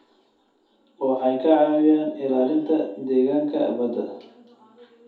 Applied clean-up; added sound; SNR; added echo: none; none; none; reverberation time 0.5 s.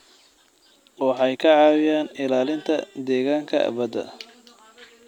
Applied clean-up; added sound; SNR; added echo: none; none; none; none.